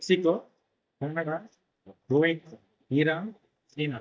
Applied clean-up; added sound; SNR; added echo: neural mask model DeepFilterNet 3.